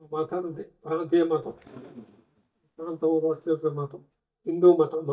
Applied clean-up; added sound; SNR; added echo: neural mask model DeepFilterNet 3.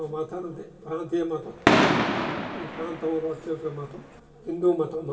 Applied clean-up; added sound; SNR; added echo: none; Fireworks; -4 dB; reverberation time 1.6 s.